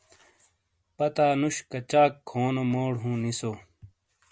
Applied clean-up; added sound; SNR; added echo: none; none; none; none.